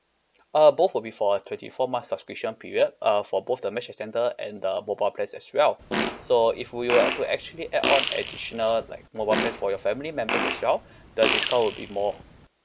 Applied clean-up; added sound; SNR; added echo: none; Fart; 5 dB; none.